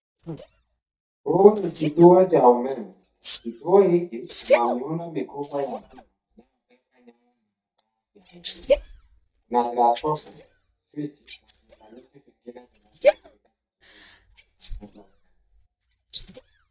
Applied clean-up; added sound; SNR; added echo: neural mask model DeepFilterNet 3.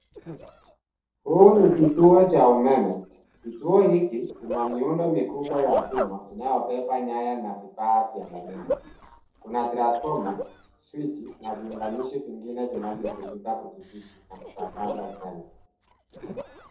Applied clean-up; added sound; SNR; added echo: neural separator model SepFormer DNS4.